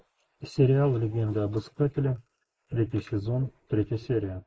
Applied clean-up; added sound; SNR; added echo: neural mask model Resemble Enhance denoiser.